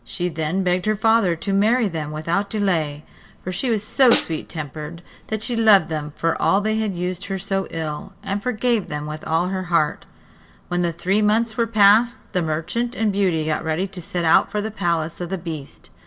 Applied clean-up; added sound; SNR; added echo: none; Snare drum; 9 dB; reverberation time 0.3 s.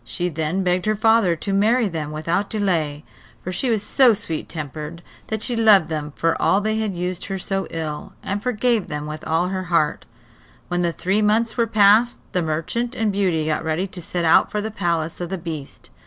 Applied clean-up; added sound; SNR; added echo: none; none; none; none.